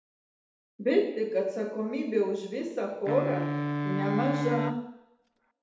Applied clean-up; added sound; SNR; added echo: none; Wind instrument, woodwind instrument; 2 dB; reverberation time 0.8 s.